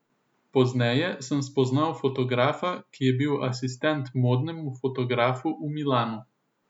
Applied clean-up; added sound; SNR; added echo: none; none; none; none.